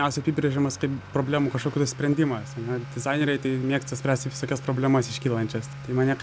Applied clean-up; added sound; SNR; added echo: none; Accelerating, revving, vroom / Motor vehicle (road); 14 dB; none.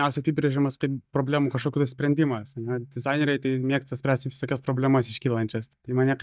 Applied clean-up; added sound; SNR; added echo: neural mask model DeepFilterNet 3.